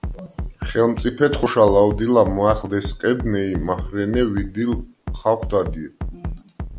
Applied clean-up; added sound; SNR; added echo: none; Bass drum; 10 dB; none.